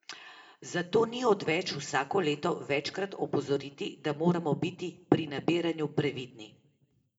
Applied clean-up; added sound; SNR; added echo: none; none; none; reverberation time 0.5 s.